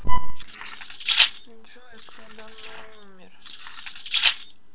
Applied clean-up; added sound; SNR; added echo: neural separator model SepFormer WHAM!.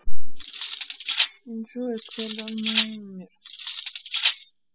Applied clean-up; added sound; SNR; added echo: classical method spectral subtraction.